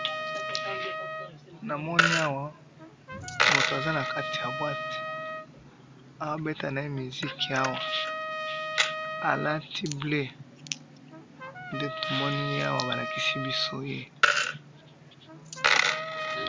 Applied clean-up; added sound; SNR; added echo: none; Trumpet + Coin (dropping); -2 dB; none.